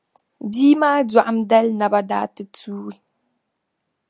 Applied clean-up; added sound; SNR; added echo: none; none; none; none.